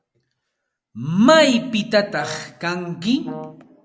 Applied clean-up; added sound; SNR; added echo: none; Brass instrument; 16 dB; none.